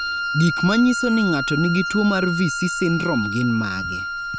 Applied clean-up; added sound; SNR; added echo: none; Wind instrument, woodwind instrument; 5 dB; none.